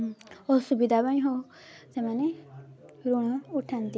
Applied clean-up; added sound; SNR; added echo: none; none; none; none.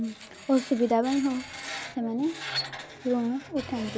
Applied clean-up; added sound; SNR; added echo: none; Screech; 11 dB; none.